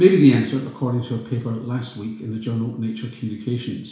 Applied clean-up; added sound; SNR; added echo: none; none; none; reverberation time 0.7 s.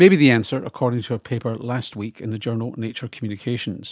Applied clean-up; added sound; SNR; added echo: none; none; none; none.